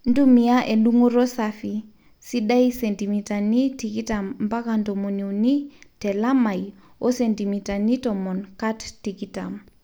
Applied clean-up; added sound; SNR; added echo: none; none; none; none.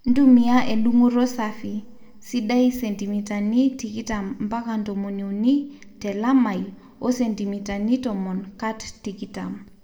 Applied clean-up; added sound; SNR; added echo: none; none; none; reverberation time 1.9 s.